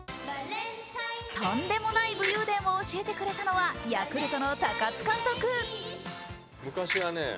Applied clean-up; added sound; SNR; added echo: none; Ratchet, pawl; -3 dB; none.